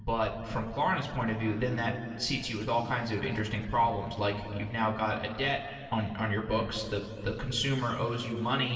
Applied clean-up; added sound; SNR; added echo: none; none; none; reverberation time 2.5 s.